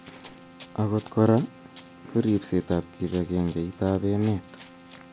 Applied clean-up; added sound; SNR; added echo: none; Run + Keyboard (musical); 19 dB; none.